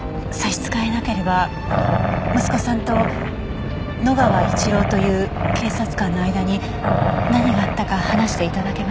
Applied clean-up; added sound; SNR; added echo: none; Growling; 1 dB; none.